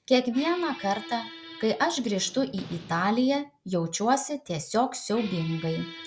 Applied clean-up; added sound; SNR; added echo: none; Squeak; 17 dB; none.